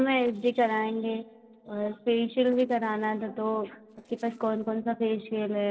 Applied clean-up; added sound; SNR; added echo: neural separator model SepFormer DNS4.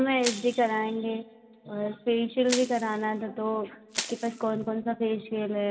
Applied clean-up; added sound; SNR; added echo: none; Crushing; 10 dB; reverberation time 2.3 s.